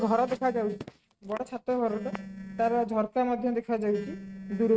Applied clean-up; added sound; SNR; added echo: neural mask model RNNoise.